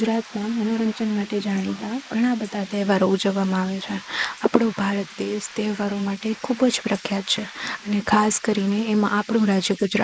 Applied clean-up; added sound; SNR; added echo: neural mask model Resemble Enhance denoiser.